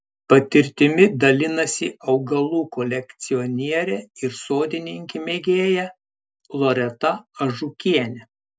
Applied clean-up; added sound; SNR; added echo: none; none; none; none.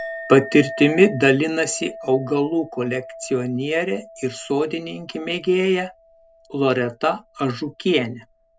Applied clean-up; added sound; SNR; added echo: none; Chink, clink; 17 dB; none.